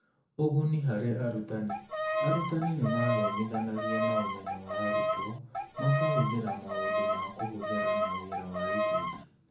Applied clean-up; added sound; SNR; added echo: none; Bowed string instrument; -1 dB; reverberation time 0.6 s.